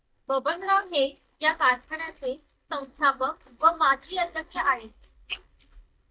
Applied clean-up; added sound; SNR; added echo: neural mask model DeepFilterNet 3.